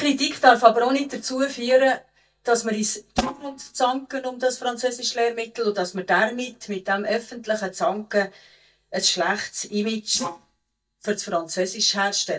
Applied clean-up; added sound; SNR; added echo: neural mask model DeepFilterNet 3.